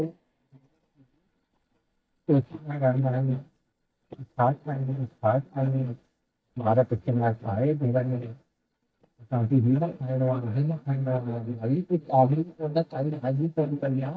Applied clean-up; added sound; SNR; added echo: neural mask model DeepFilterNet 3.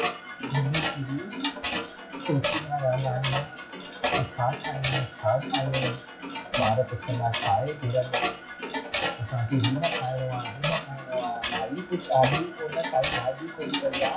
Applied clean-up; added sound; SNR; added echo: classical method WPE with log-MMSE.